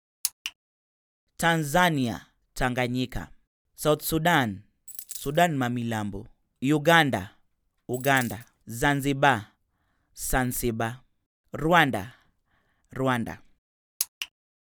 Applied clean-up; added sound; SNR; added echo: none; Coin (dropping); 14 dB; none.